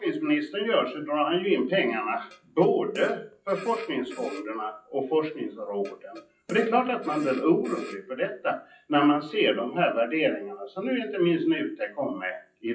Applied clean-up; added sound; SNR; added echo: classical method WPE with log-MMSE.